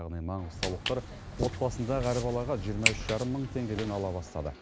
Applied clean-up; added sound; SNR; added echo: none; Walk, footsteps; 3 dB; none.